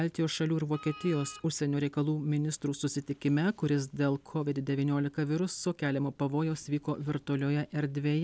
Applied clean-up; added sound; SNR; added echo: none; Wind instrument, woodwind instrument; 18 dB; none.